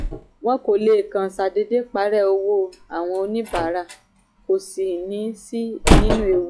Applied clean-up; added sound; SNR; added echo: classical method log-MMSE.